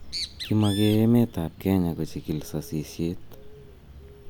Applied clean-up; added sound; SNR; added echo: none; Bird; 13 dB; none.